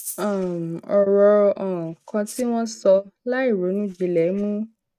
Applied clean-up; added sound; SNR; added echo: neural mask model RNNoise.